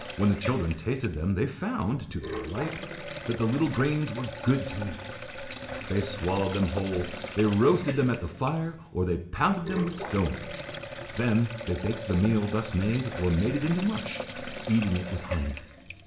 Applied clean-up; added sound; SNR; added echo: none; Sink (filling or washing); 10 dB; reverberation time 0.8 s.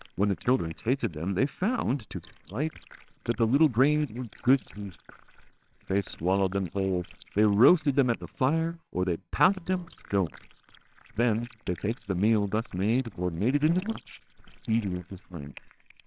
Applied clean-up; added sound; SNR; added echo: neural separator model SepFormer WHAMR!.